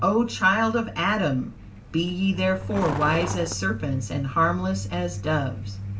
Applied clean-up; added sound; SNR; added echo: none; Truck; 9 dB; reverberation time 0.2 s.